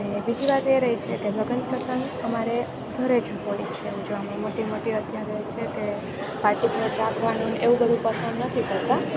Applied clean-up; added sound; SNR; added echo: none; none; none; none.